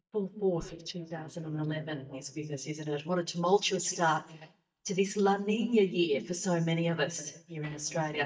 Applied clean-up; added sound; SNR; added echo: neural mask model DeepFilterNet 3.